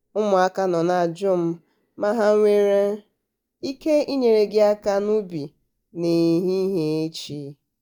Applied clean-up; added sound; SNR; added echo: neural mask model DeepFilterNet 3.